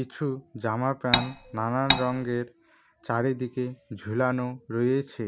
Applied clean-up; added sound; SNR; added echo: none; Cutlery, silverware; -1 dB; none.